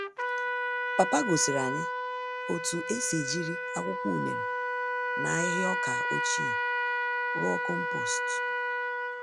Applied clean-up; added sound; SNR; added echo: none; Trumpet; -3 dB; none.